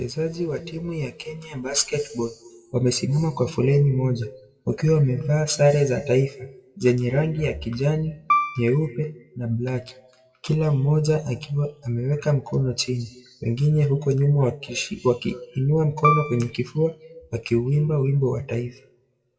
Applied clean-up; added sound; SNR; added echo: classical method WPE with log-MMSE.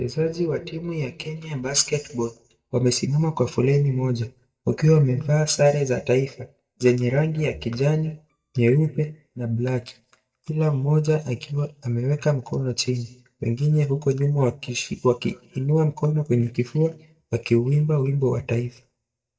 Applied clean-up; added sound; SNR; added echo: neural mask model DeepFilterNet 3.